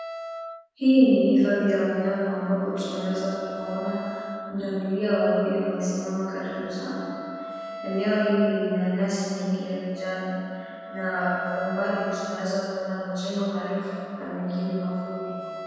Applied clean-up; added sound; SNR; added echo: none; Wind instrument, woodwind instrument; 14 dB; reverberation time 2.1 s.